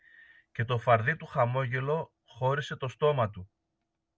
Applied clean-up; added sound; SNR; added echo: none; none; none; none.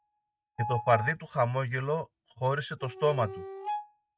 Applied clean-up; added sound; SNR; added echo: neural mask model RNNoise.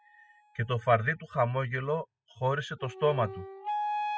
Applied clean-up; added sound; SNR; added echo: classical method spectral subtraction.